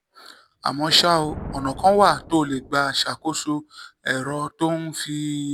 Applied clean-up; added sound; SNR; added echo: none; Thunder; 19 dB; none.